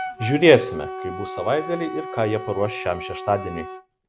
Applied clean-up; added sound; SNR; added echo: none; Wind instrument, woodwind instrument; 10 dB; none.